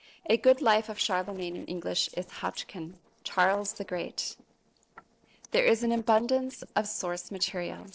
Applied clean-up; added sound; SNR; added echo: neural separator model SepFormer DNS4.